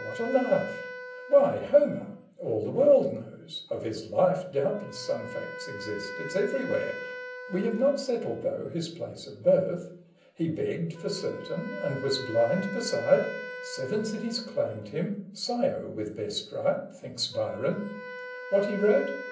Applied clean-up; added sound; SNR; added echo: none; Wind instrument, woodwind instrument; 13 dB; reverberation time 0.6 s.